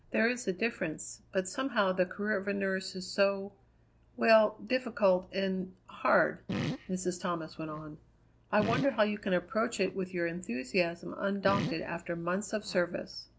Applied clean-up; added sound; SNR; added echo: none; Fart; 9 dB; none.